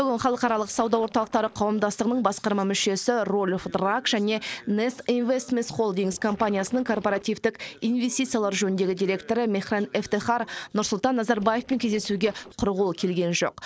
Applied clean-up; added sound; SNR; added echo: neural separator model SepFormer DNS4.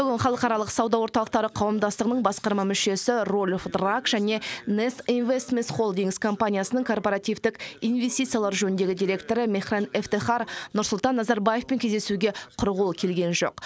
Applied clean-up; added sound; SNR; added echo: none; none; none; none.